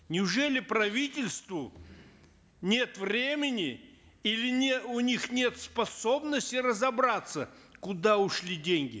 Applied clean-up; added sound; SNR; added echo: none; none; none; none.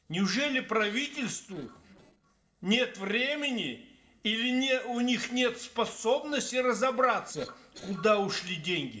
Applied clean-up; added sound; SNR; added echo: neural separator model SepFormer DNS4.